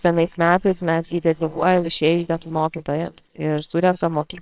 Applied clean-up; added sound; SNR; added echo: neural separator model SepFormer WHAMR!.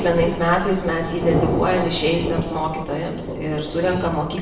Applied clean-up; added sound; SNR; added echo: none; Thunder; 5 dB; reverberation time 0.9 s.